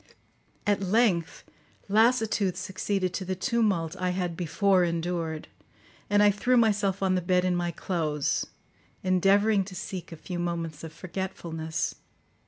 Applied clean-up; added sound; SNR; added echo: none; none; none; none.